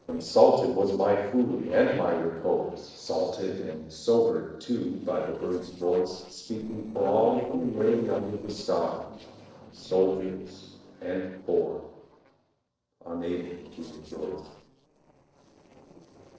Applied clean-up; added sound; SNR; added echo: neural separator model SepFormer DNS4.